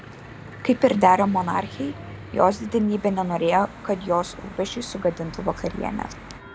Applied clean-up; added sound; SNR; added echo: none; Church bell / Traffic noise, roadway noise; 15 dB; none.